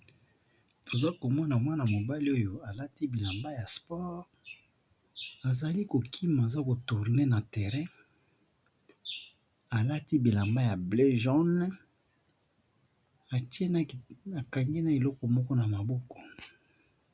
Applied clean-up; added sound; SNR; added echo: none; none; none; none.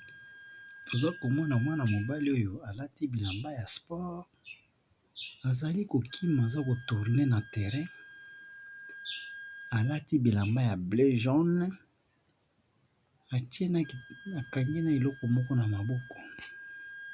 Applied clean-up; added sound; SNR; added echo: none; Wind instrument, woodwind instrument; 19 dB; none.